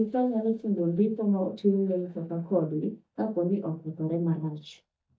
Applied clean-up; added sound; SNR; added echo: neural mask model DeepFilterNet 3.